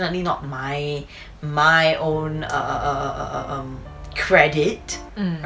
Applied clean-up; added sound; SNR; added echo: none; Piano; 17 dB; none.